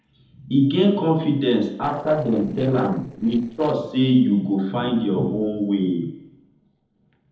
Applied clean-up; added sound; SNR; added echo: neural separator model SepFormer DNS4.